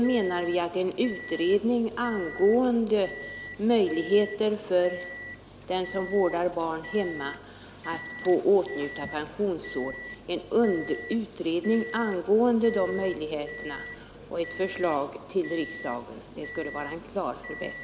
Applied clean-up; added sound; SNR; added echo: none; Microwave oven; 15 dB; none.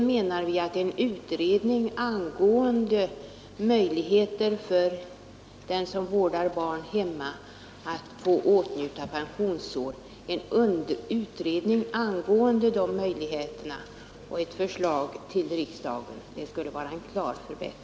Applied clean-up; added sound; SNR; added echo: none; none; none; none.